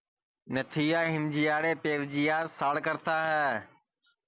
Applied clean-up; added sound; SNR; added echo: none; none; none; none.